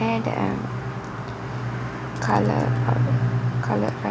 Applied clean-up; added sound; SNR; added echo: none; Brass instrument; 20 dB; none.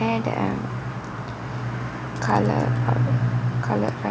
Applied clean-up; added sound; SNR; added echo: none; none; none; none.